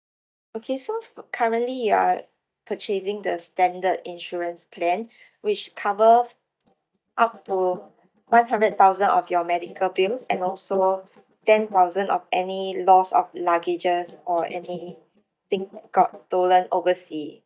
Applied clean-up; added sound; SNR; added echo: neural mask model DeepFilterNet 3.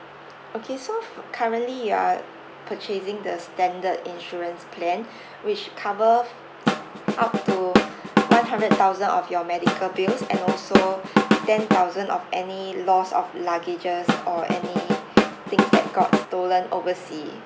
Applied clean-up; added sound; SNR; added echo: none; Drum / Drum kit; -3 dB; none.